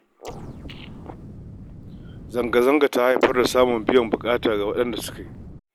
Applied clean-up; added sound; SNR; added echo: none; Explosion; 16 dB; none.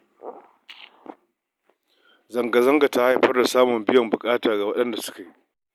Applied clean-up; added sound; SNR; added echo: none; none; none; none.